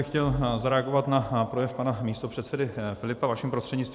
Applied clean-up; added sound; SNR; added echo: none; none; none; none.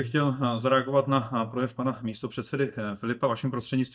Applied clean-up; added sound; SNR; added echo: neural mask model DeepFilterNet 3.